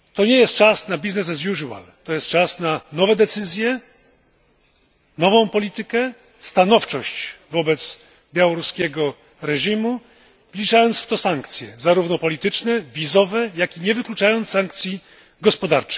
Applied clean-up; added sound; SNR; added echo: none; none; none; none.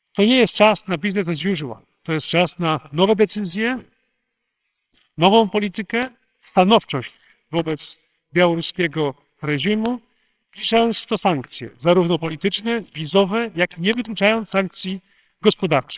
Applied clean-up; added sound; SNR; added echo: neural separator model SepFormer WHAMR!.